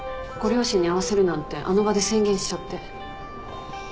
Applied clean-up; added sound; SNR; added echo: none; none; none; none.